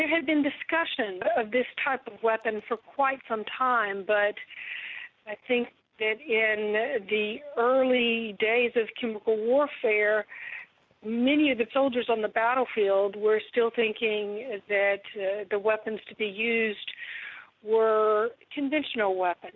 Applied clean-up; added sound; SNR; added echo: none; none; none; none.